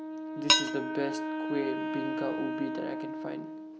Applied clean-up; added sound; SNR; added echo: none; Dishes, pots, and pans + Wind instrument, woodwind instrument; -5 dB; none.